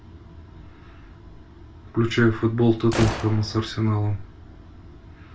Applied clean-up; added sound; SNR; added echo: none; Gunshot, gunfire; 9 dB; reverberation time 0.2 s.